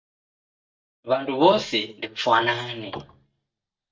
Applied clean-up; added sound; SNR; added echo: neural mask model DeepFilterNet 3.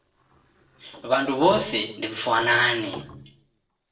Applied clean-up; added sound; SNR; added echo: neural separator model SepFormer DNS4.